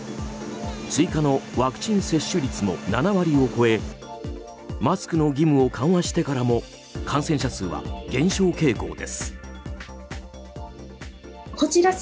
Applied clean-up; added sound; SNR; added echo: none; none; none; none.